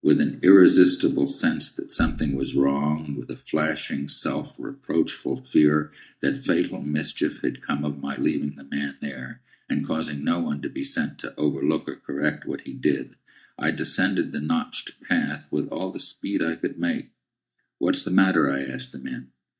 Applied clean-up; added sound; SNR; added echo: neural mask model DeepFilterNet 3.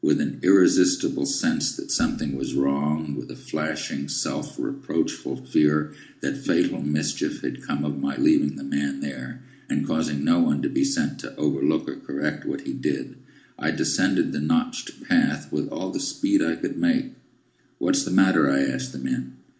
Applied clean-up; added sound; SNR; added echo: neural separator model SepFormer DNS4.